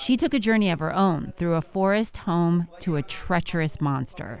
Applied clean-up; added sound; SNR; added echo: none; none; none; none.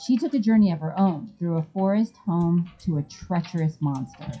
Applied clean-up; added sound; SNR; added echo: classical method WPE with log-MMSE.